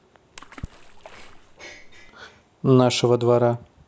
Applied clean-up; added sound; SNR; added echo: none; Water / Splash, splatter; 18 dB; none.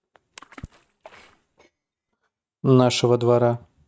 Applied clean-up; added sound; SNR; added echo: neural mask model RNNoise.